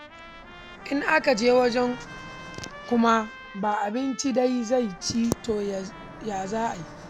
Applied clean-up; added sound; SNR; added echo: none; Fixed-wing aircraft, airplane + Trumpet; 16 dB; none.